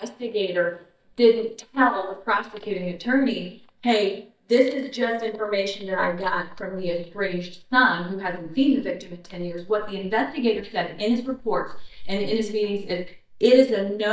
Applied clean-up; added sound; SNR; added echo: neural mask model DeepFilterNet 3.